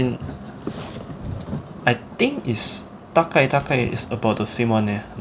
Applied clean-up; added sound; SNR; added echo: none; none; none; none.